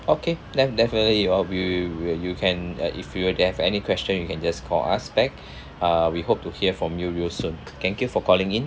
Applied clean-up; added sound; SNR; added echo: none; none; none; none.